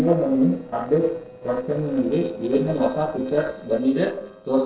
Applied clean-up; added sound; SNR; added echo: neural separator model SepFormer DNS4.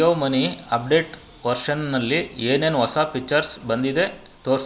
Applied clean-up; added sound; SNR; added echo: none; none; none; none.